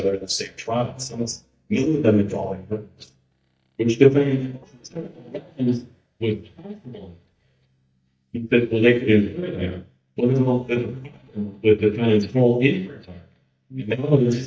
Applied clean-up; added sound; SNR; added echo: neural mask model DeepFilterNet 3.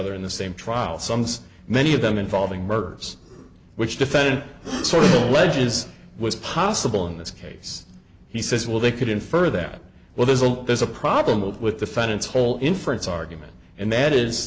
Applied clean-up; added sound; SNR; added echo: none; none; none; none.